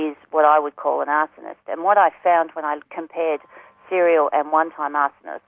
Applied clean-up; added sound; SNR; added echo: none; none; none; none.